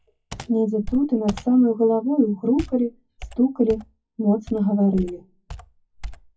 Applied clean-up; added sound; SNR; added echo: classical method WPE with log-MMSE.